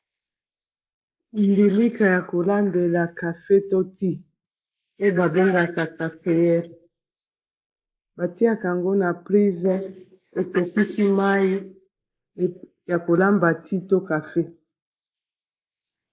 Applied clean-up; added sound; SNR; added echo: neural mask model Resemble Enhance denoiser.